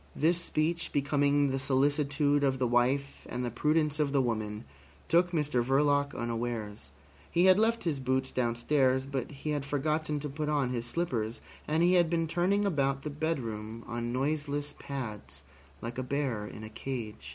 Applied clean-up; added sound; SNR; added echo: none; none; none; none.